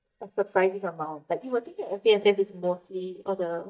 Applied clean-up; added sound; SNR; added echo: neural mask model DeepFilterNet 3.